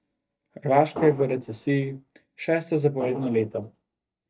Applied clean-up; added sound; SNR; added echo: neural mask model DeepFilterNet 3.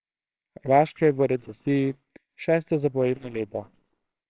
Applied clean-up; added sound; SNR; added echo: neural separator model SepFormer WHAMR!.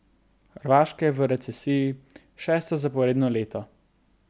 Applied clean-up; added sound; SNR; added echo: none; none; none; none.